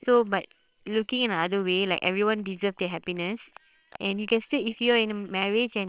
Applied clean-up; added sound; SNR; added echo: neural separator model SepFormer WHAMR!.